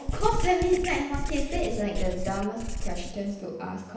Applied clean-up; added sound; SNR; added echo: none; Writing; 1 dB; reverberation time 0.9 s.